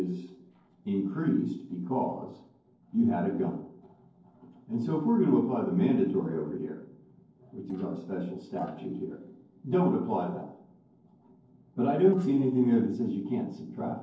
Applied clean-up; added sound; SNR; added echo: neural separator model SepFormer DNS4.